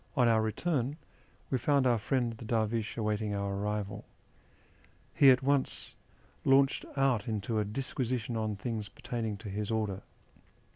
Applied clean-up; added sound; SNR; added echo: none; none; none; none.